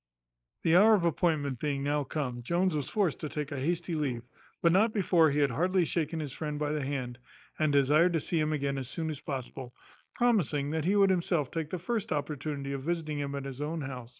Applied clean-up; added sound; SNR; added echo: neural mask model Resemble Enhance denoiser.